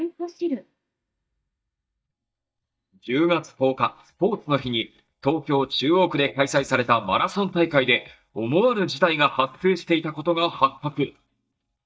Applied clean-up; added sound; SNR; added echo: neural mask model DeepFilterNet 3.